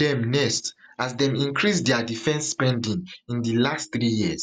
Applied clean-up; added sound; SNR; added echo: none; none; none; none.